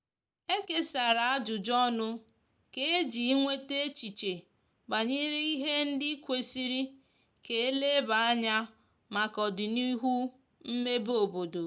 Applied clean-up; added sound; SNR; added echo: none; none; none; none.